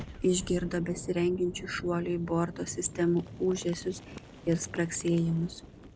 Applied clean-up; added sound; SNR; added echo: none; Boom; 14 dB; none.